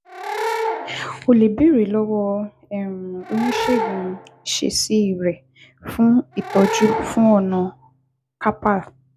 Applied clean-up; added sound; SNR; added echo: none; Animal / Brass instrument; 9 dB; none.